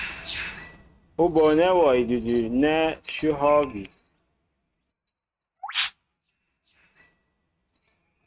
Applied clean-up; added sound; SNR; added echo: neural mask model RNNoise.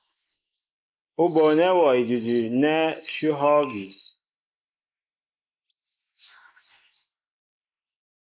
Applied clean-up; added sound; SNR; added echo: neural mask model Resemble Enhance denoiser.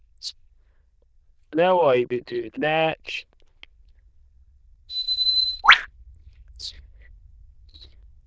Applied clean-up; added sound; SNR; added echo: neural diffusion model UNIVERSE++.